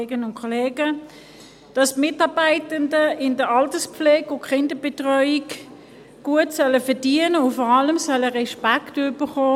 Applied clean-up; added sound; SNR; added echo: none; none; none; none.